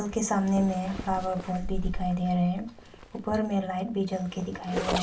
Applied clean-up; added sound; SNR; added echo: none; Zipper (clothing); 7 dB; reverberation time 0.2 s.